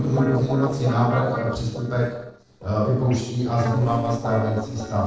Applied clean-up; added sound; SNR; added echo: neural separator model SepFormer DNS4.